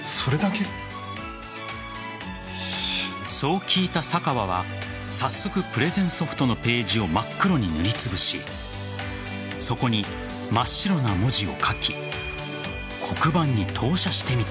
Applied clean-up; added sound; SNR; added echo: none; none; none; none.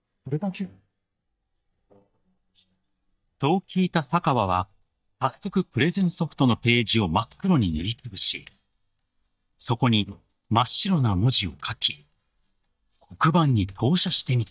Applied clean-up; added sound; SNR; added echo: neural mask model DeepFilterNet 3.